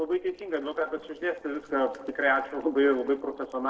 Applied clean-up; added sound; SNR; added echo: neural separator model SepFormer DNS4.